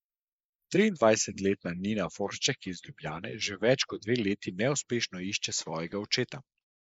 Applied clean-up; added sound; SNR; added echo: neural mask model Resemble Enhance denoiser.